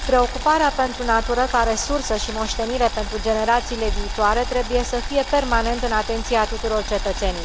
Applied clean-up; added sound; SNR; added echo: none; Boiling; 5 dB; none.